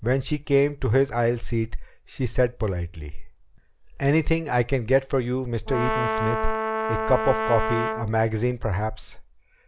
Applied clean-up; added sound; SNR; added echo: none; Brass instrument; 2 dB; none.